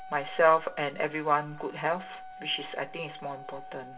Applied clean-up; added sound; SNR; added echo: none; Wind instrument, woodwind instrument; 17 dB; reverberation time 0.2 s.